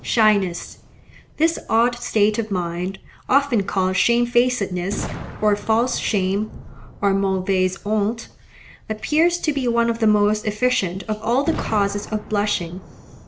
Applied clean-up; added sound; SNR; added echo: none; Boom; 16 dB; none.